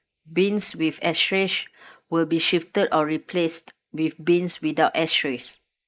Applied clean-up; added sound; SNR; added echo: neural mask model Resemble Enhance denoiser.